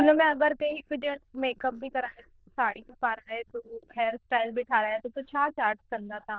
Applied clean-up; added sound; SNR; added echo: neural diffusion model UNIVERSE++.